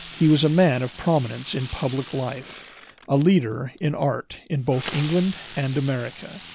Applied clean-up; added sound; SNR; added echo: none; Fireworks; 13 dB; none.